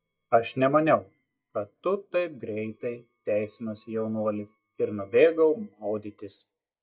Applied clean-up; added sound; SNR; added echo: neural mask model DeepFilterNet 3.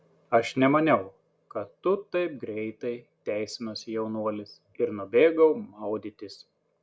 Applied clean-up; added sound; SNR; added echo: none; none; none; none.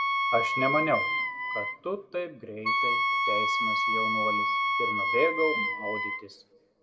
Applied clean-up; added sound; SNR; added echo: none; Wind instrument, woodwind instrument; -4 dB; reverberation time 1.0 s.